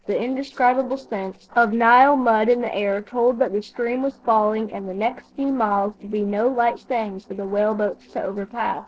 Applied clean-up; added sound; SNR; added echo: neural separator model SepFormer DNS4.